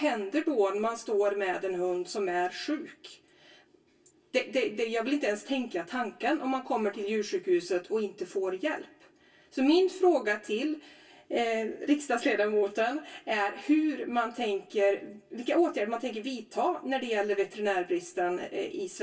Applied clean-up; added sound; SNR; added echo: none; none; none; reverberation time 0.1 s.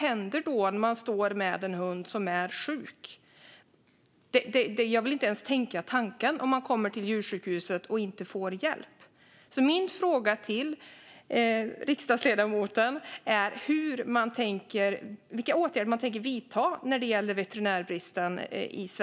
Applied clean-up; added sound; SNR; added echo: none; none; none; none.